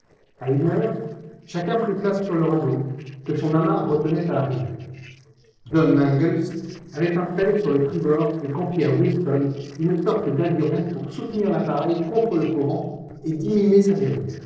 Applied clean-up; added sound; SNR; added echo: neural separator model SepFormer DNS4.